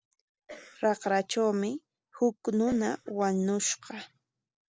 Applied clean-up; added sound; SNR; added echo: neural separator model SepFormer DNS4.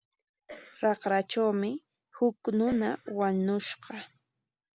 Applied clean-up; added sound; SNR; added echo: none; Cough; 19 dB; none.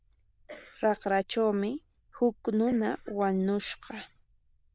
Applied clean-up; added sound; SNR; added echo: neural diffusion model UNIVERSE++.